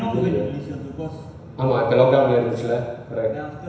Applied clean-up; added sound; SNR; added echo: none; none; none; reverberation time 1.0 s.